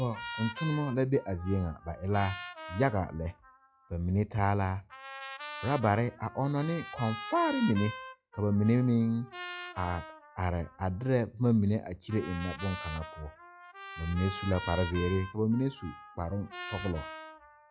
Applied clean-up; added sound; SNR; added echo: classical method log-MMSE.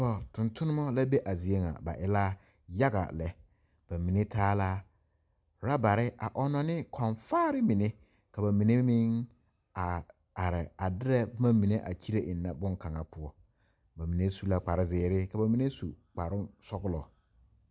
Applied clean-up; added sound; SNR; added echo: none; none; none; none.